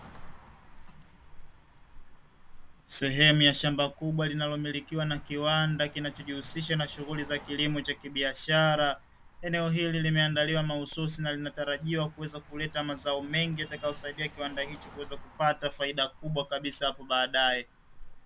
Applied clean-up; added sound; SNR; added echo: none; Car passing by; 16 dB; none.